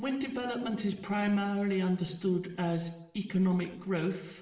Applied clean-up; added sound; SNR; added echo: none; none; none; reverberation time 0.8 s.